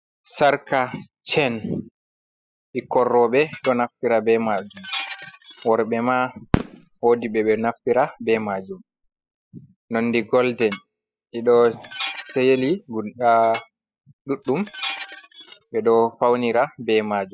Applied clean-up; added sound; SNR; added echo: classical method spectral subtraction.